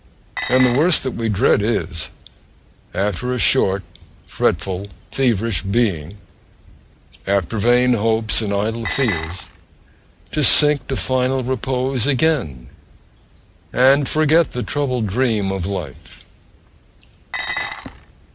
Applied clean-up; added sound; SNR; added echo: none; Dishes, pots, and pans; 6 dB; none.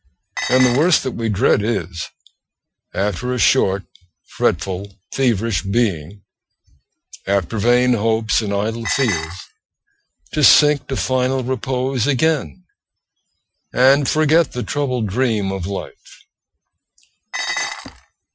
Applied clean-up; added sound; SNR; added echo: classical method Wiener filter.